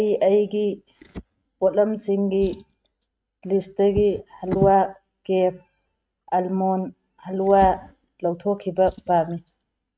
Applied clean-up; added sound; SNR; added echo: neural mask model RNNoise.